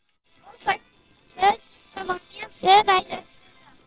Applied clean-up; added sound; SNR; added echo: neural separator model SepFormer WHAMR!.